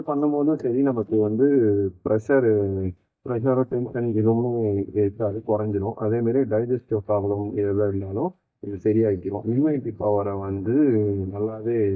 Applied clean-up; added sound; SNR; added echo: neural mask model DeepFilterNet 3.